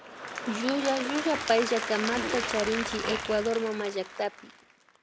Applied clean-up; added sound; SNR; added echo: none; Applause / Crowd + Fart; 5 dB; none.